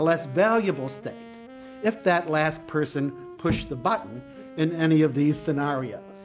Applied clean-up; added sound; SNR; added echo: none; Wind instrument, woodwind instrument; 18 dB; none.